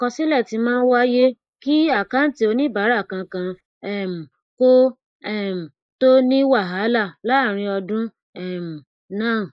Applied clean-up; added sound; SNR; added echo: neural mask model Resemble Enhance denoiser.